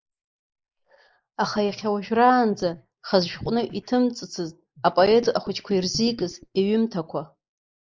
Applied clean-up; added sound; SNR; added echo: neural mask model Resemble Enhance denoiser.